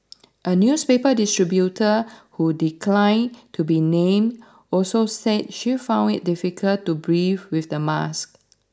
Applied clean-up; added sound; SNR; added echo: none; none; none; none.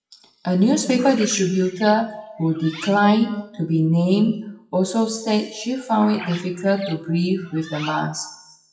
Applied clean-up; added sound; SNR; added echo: classical method WPE with log-MMSE.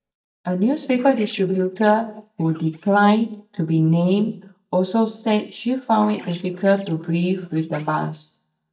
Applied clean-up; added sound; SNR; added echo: neural mask model DeepFilterNet 3.